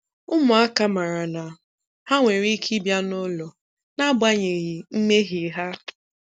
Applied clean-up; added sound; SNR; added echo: none; none; none; none.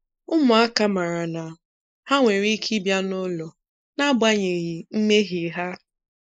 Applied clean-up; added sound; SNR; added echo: neural mask model Resemble Enhance denoiser.